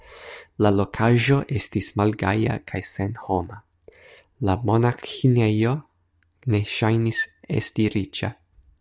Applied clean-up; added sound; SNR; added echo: none; none; none; none.